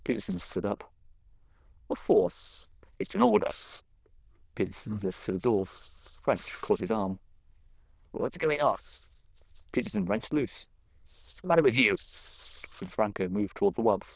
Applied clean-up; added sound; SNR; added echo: neural diffusion model UNIVERSE++.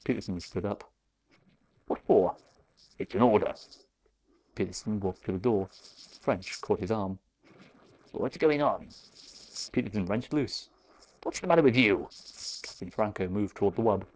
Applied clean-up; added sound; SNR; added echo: neural separator model SepFormer DNS4.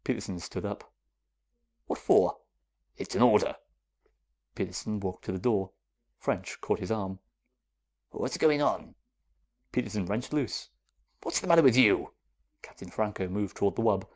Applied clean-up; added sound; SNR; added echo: none; none; none; none.